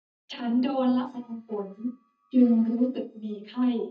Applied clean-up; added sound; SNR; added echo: neural mask model DeepFilterNet 3.